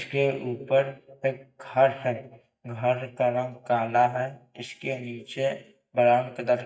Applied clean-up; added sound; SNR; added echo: neural mask model DeepFilterNet 3.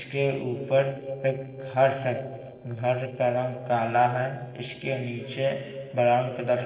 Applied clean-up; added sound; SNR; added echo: neural separator model SepFormer DNS4.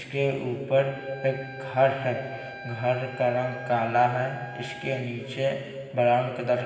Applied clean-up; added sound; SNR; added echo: none; Wind instrument, woodwind instrument; 17 dB; reverberation time 1.7 s.